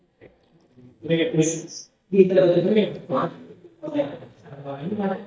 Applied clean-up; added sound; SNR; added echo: neural mask model DeepFilterNet 3.